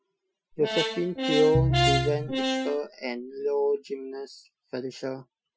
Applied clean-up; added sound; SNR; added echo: classical method Wiener filter.